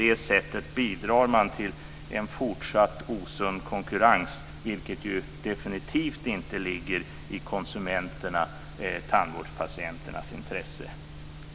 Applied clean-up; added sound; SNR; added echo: none; none; none; none.